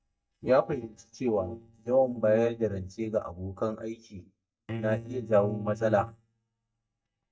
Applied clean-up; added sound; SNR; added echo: neural mask model DeepFilterNet 3.